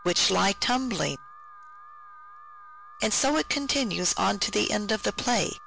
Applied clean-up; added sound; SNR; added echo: none; Alarm; 20 dB; none.